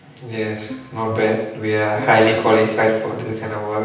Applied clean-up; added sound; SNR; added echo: none; Organ; 20 dB; reverberation time 0.9 s.